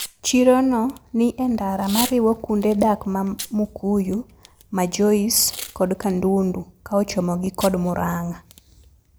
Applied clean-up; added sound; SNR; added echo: none; Packing tape, duct tape / Tearing; 17 dB; none.